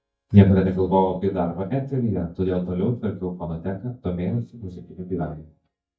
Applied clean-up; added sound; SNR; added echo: neural mask model DeepFilterNet 3.